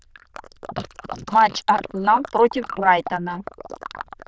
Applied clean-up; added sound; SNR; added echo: neural diffusion model UNIVERSE++.